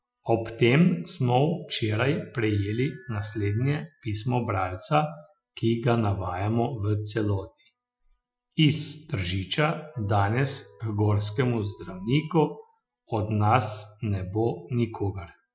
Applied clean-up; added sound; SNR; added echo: classical method Wiener filter.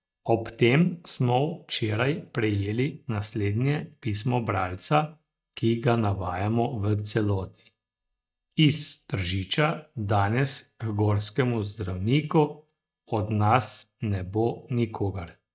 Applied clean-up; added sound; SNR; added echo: neural mask model DeepFilterNet 3.